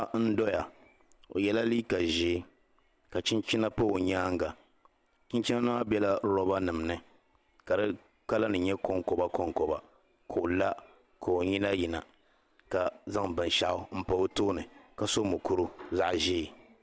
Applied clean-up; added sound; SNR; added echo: none; none; none; none.